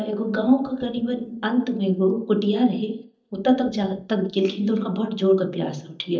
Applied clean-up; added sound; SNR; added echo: neural mask model DeepFilterNet 3.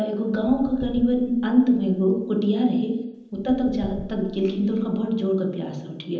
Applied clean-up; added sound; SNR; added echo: none; Knock / Wood; 19 dB; reverberation time 0.9 s.